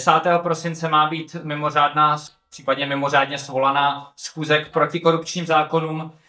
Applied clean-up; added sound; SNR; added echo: neural mask model DeepFilterNet 3.